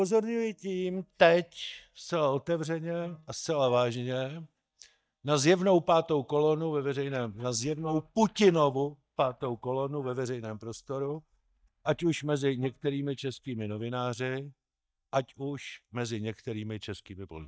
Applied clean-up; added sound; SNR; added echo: neural mask model DeepFilterNet 3.